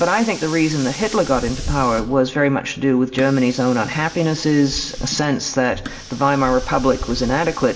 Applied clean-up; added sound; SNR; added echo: none; Hiss; 13 dB; reverberation time 2.8 s.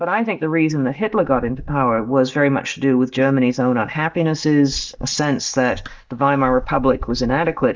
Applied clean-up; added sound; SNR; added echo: neural mask model DeepFilterNet 3.